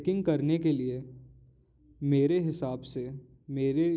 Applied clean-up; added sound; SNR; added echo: none; none; none; none.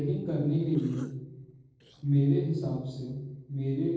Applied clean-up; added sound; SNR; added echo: neural separator model SepFormer DNS4.